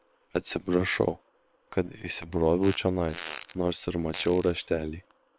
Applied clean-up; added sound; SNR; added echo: neural separator model SepFormer WHAM!.